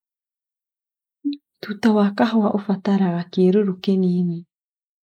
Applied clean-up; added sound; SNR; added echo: neural mask model Resemble Enhance denoiser.